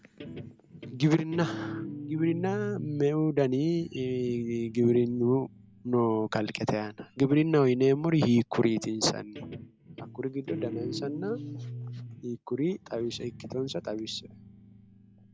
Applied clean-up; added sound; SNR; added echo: none; Guitar; 14 dB; none.